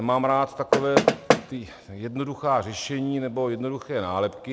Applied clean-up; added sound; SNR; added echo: none; Knock; -4 dB; none.